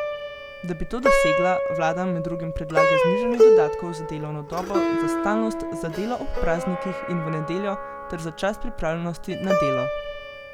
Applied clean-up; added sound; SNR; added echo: none; Plucked string instrument; -4 dB; none.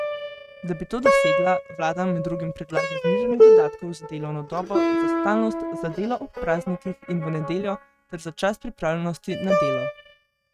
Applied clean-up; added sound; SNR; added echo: neural mask model RNNoise.